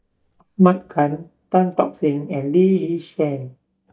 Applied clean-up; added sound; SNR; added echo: neural mask model DeepFilterNet 3.